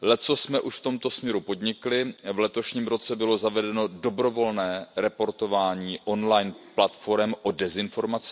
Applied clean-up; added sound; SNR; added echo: none; none; none; none.